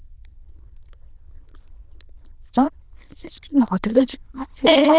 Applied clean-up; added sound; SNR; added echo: neural diffusion model UNIVERSE++.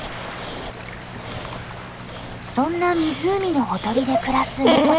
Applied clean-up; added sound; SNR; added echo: none; Dog; 2 dB; none.